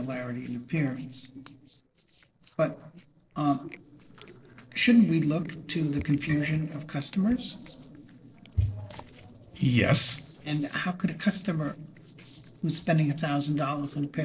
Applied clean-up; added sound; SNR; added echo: neural separator model SepFormer DNS4.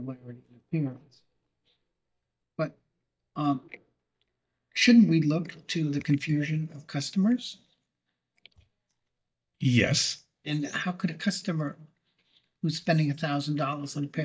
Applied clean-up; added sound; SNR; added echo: neural mask model DeepFilterNet 3.